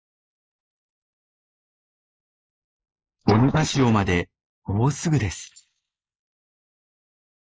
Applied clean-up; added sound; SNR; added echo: neural mask model Resemble Enhance denoiser.